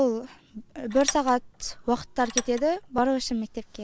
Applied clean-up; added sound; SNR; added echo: none; Tools; 9 dB; none.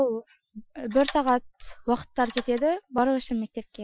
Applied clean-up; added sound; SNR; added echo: classical method Wiener filter.